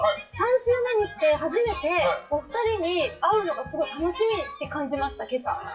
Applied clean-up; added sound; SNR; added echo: classical method WPE with log-MMSE.